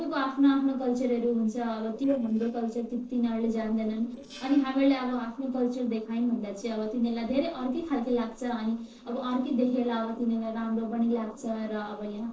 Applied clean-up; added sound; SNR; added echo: neural separator model SepFormer DNS4.